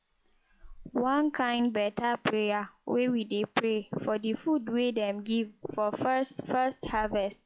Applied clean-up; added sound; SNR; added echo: classical method log-MMSE.